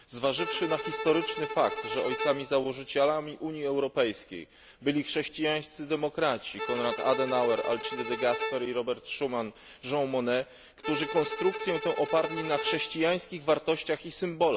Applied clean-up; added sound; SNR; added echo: none; Bowed string instrument; 8 dB; none.